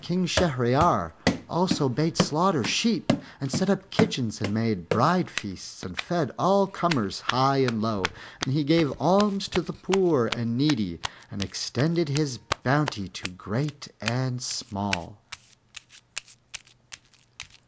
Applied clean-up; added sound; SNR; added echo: none; Run; 8 dB; none.